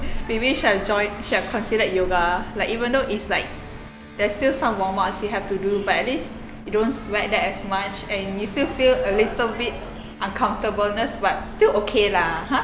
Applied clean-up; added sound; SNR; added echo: none; Electric guitar; 18 dB; none.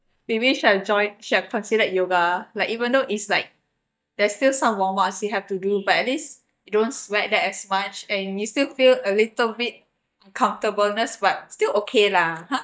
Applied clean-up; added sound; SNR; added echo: neural mask model DeepFilterNet 3.